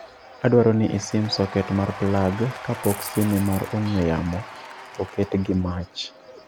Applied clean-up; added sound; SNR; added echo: none; Rattle (instrument) + Applause / Crowd / Cheering; 14 dB; none.